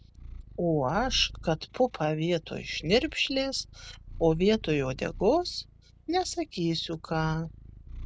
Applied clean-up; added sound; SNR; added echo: none; Purr; 15 dB; none.